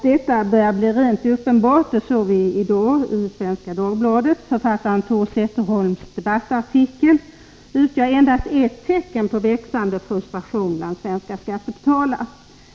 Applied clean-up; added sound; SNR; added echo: none; none; none; none.